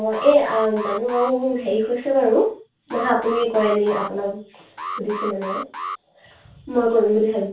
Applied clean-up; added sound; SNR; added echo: none; Alarm; 10 dB; reverberation time 0.3 s.